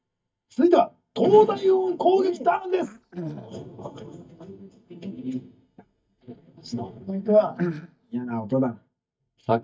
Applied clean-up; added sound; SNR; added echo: neural mask model DeepFilterNet 3.